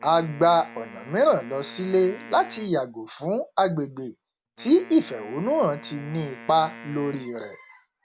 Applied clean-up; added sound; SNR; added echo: none; Wind instrument, woodwind instrument; 20 dB; none.